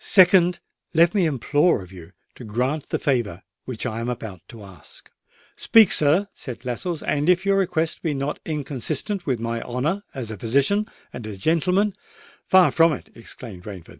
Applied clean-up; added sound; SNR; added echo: none; none; none; none.